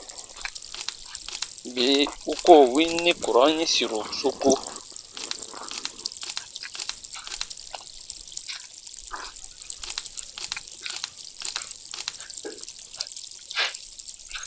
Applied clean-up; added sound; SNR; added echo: none; Camera + Stream; 10 dB; none.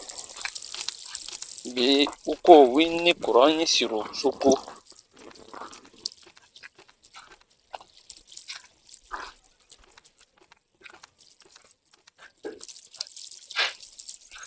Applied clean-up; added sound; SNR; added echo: neural mask model RNNoise.